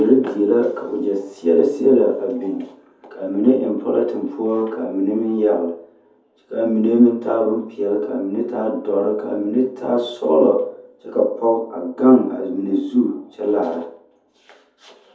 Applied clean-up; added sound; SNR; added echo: none; none; none; reverberation time 0.5 s.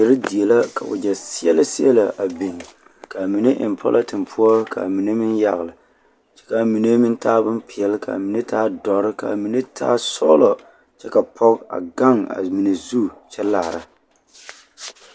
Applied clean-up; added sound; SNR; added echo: none; none; none; none.